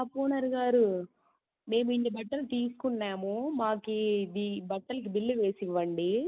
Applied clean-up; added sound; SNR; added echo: none; none; none; none.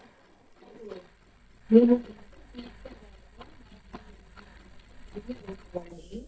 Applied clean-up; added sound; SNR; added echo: neural mask model DeepFilterNet 3.